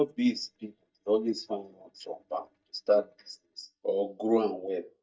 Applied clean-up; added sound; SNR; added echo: neural mask model DeepFilterNet 3.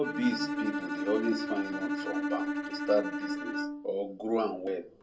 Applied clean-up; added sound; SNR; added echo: none; Bowed string instrument; 2 dB; reverberation time 0.2 s.